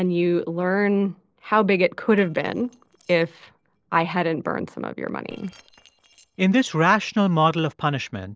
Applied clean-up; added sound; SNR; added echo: neural separator model SepFormer DNS4.